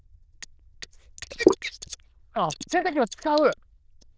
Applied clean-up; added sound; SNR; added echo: neural diffusion model UNIVERSE++.